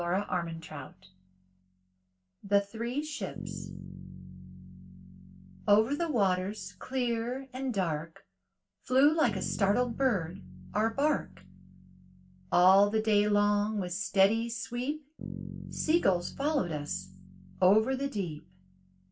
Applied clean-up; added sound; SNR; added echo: none; Bass guitar; 15 dB; reverberation time 0.2 s.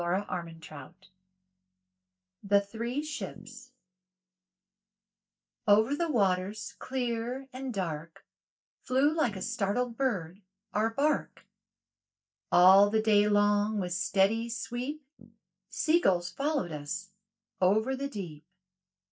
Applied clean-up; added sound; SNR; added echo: neural mask model DeepFilterNet 3.